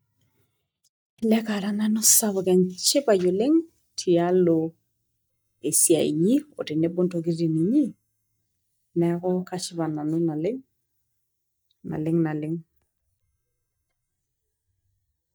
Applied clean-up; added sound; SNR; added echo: neural mask model DeepFilterNet 3.